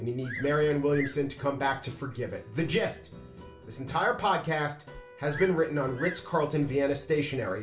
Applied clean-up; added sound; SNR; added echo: none; Bird vocalization, bird call, bird song; 17 dB; reverberation time 0.4 s.